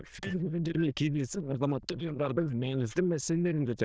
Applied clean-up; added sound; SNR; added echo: neural diffusion model UNIVERSE++.